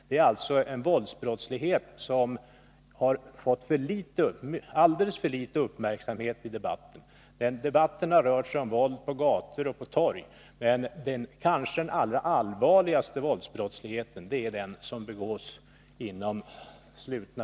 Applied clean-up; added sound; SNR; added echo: none; none; none; none.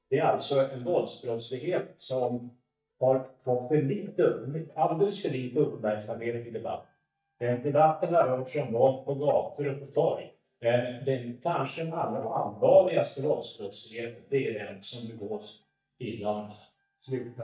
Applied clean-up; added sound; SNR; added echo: neural mask model DeepFilterNet 3.